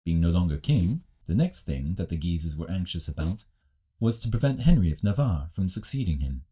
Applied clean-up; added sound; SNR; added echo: neural mask model DeepFilterNet 3.